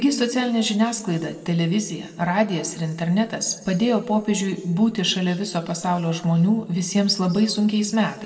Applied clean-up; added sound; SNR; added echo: none; none; none; reverberation time 1.2 s.